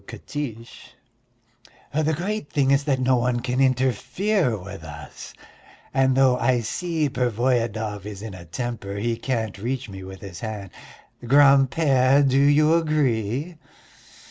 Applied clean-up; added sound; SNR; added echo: none; none; none; none.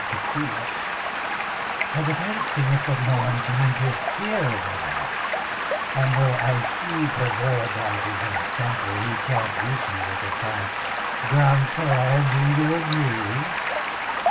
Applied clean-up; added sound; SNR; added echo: none; Stream; 1 dB; reverberation time 0.2 s.